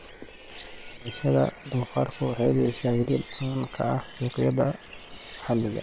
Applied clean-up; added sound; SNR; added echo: neural separator model SepFormer WHAM!.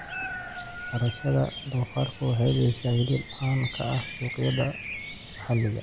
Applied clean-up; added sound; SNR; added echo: none; Bird vocalization, bird call, bird song; 10 dB; none.